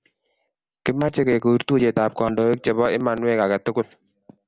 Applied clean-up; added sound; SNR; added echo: none; none; none; none.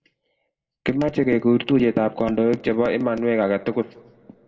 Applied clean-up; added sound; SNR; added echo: none; none; none; reverberation time 1.0 s.